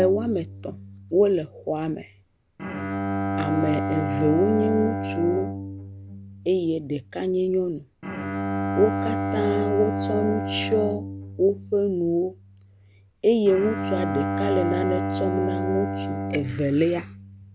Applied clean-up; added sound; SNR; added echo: none; Bowed string instrument; 4 dB; none.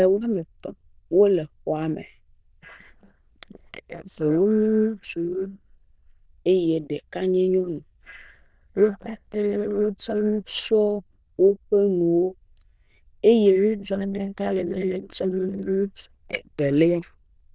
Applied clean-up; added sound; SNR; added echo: neural diffusion model UNIVERSE++.